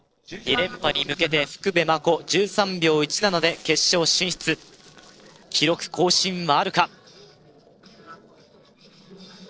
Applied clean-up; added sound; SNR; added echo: neural separator model SepFormer DNS4.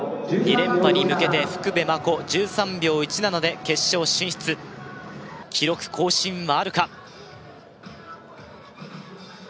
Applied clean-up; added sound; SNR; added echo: none; none; none; none.